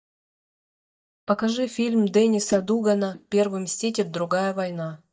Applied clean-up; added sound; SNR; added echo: neural mask model DeepFilterNet 3.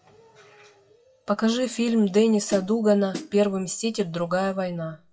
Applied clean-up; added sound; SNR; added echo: classical method WPE with log-MMSE.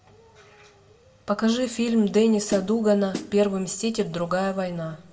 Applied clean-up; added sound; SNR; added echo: none; Snare drum; 12 dB; reverberation time 1.0 s.